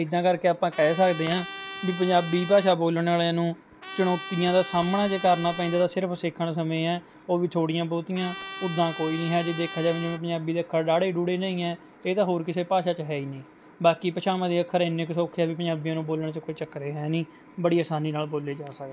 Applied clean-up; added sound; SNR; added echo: none; Trumpet; 12 dB; none.